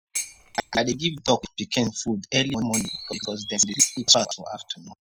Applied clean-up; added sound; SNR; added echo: classical method Wiener filter.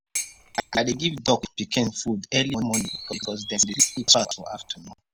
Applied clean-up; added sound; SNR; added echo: none; Chirp, tweet + Dishes, pots, and pans; 9 dB; none.